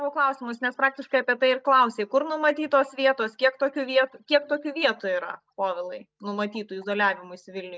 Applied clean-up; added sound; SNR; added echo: neural mask model DeepFilterNet 3.